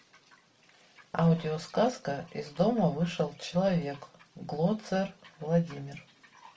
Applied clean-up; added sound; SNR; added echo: none; none; none; none.